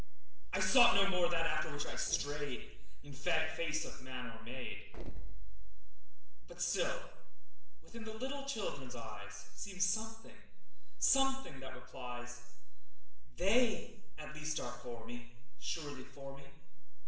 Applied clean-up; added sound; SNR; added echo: neural separator model SepFormer DNS4.